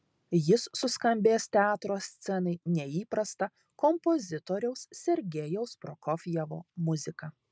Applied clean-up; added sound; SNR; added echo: none; none; none; none.